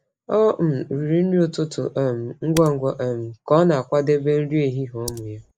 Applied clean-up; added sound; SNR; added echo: neural mask model Resemble Enhance denoiser.